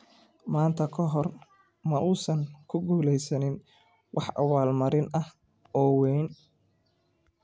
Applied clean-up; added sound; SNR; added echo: none; none; none; none.